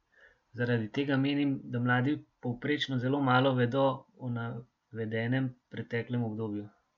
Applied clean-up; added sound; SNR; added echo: none; none; none; none.